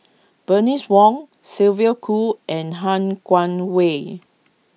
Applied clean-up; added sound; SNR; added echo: none; none; none; none.